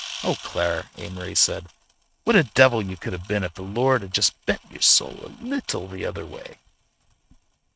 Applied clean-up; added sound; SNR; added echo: neural mask model RNNoise.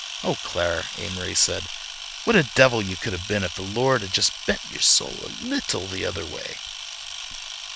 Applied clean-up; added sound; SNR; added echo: none; Camera; 10 dB; none.